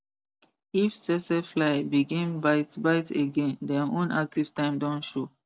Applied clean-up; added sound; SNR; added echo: none; none; none; none.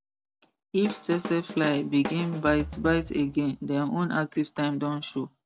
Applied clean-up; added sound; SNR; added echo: none; Drum kit; 11 dB; none.